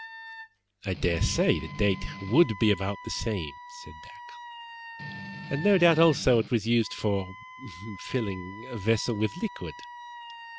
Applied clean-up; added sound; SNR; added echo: none; Wind instrument, woodwind instrument + Strum; 14 dB; none.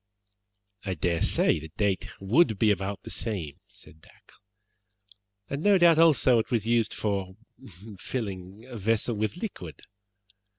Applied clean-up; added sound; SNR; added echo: none; none; none; none.